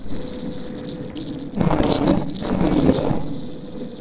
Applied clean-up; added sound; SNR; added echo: neural separator model SepFormer DNS4.